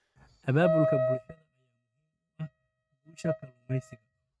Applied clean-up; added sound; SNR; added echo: neural mask model RNNoise.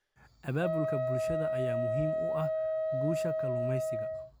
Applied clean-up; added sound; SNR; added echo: none; Wind instrument, woodwind instrument; -4 dB; none.